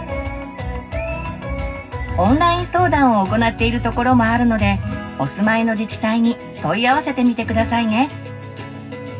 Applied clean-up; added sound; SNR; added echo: none; none; none; reverberation time 0.4 s.